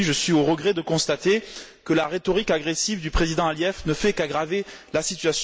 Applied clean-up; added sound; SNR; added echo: none; none; none; none.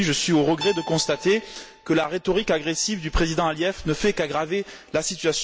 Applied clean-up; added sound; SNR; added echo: none; Keyboard (musical); 20 dB; none.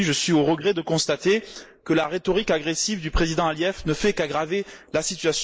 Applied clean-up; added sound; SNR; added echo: neural mask model Resemble Enhance denoiser.